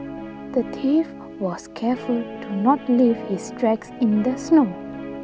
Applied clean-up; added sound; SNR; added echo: none; Guitar; 11 dB; none.